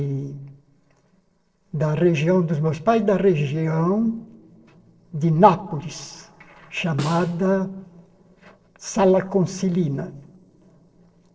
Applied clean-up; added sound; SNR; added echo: neural separator model SepFormer DNS4.